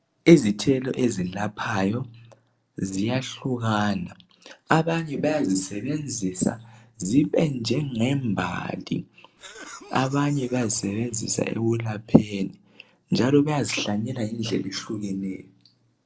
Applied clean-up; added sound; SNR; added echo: neural separator model SepFormer DNS4.